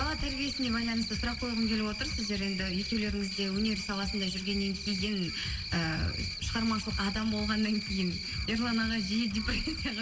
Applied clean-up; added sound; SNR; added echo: none; Cricket; 7 dB; reverberation time 1.6 s.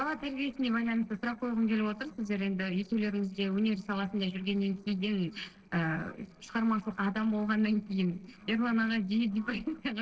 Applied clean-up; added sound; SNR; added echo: neural separator model SepFormer DNS4.